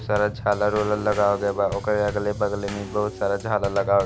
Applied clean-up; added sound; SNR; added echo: none; Bass drum / Snare drum / Drum kit; 12 dB; none.